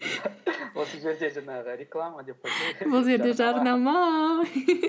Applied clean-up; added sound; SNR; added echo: none; none; none; none.